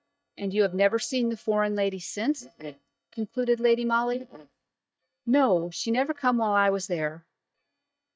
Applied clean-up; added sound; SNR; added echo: neural mask model DeepFilterNet 3.